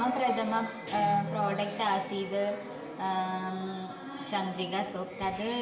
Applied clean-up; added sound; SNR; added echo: none; Guitar; 12 dB; reverberation time 0.8 s.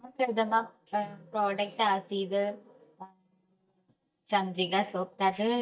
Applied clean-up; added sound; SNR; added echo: neural mask model DeepFilterNet 3.